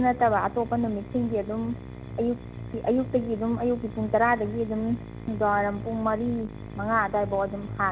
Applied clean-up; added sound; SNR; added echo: none; Musical instrument + Mechanisms; 11 dB; none.